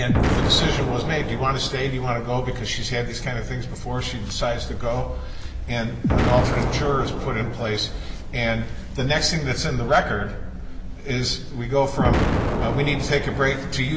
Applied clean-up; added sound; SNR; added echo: none; Explosion; 4 dB; none.